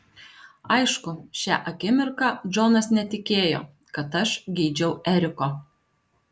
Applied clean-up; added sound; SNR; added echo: none; none; none; none.